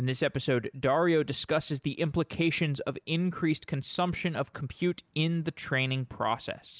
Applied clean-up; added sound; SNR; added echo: none; none; none; none.